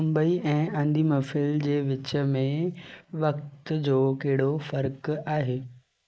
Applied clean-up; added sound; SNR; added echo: neural mask model Resemble Enhance denoiser.